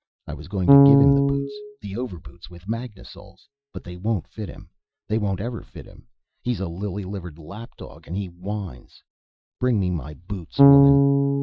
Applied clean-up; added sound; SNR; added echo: classical method Wiener filter.